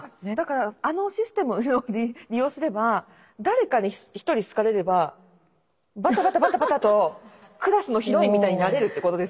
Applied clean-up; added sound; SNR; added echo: none; none; none; none.